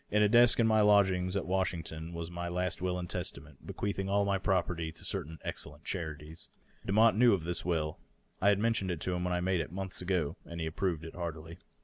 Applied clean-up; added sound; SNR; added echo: none; none; none; none.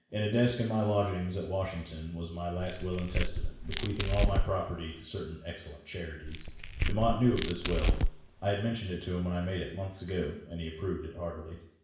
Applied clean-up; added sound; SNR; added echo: none; Tearing; -2 dB; reverberation time 0.7 s.